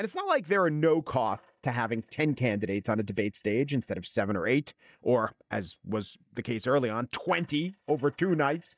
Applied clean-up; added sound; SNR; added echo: neural mask model DeepFilterNet 3.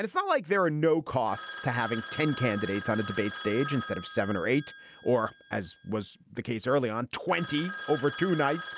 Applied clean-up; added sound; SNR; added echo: none; Telephone; 13 dB; none.